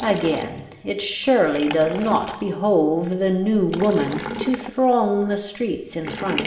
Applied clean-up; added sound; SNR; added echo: none; Liquid; 12 dB; reverberation time 0.9 s.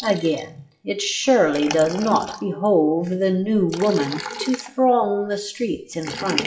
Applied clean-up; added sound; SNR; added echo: classical method WPE with log-MMSE.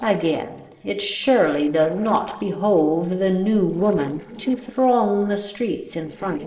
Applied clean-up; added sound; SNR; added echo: neural separator model SepFormer DNS4.